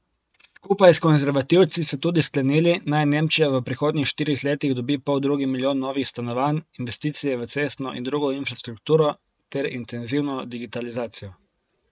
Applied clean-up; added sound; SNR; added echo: none; none; none; none.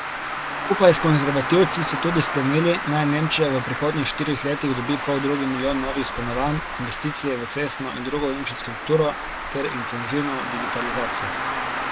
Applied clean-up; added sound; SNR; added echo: none; Traffic noise, roadway noise; 5 dB; none.